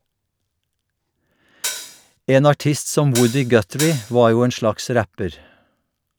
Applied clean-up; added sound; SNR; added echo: none; Hi-hat; 9 dB; none.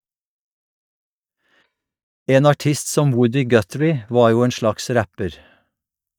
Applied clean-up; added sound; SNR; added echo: neural mask model DeepFilterNet 3.